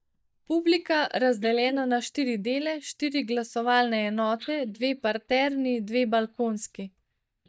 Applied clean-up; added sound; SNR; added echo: neural mask model DeepFilterNet 3.